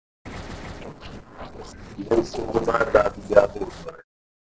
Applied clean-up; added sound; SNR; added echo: neural separator model SepFormer DNS4.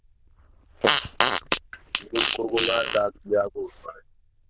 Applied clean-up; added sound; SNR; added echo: neural diffusion model UNIVERSE++.